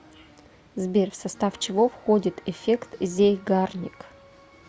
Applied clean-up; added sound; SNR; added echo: none; none; none; none.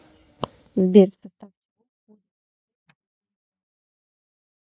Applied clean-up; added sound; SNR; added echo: neural mask model DeepFilterNet 3.